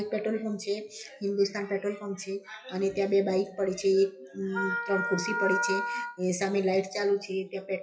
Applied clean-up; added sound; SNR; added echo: classical method WPE with log-MMSE.